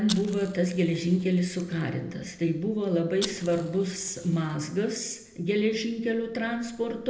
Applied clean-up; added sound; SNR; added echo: none; Fire; 14 dB; reverberation time 0.7 s.